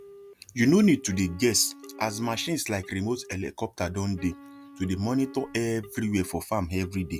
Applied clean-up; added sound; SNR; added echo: none; Telephone + Wind instrument, woodwind instrument; 20 dB; none.